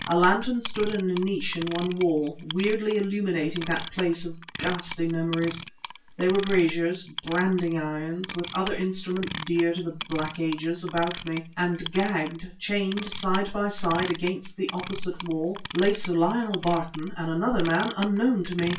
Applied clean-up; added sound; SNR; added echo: none; Clock; 10 dB; reverberation time 0.2 s.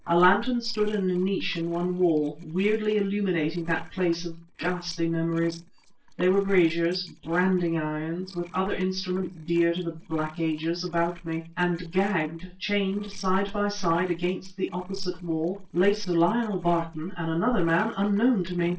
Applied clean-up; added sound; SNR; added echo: neural separator model SepFormer DNS4.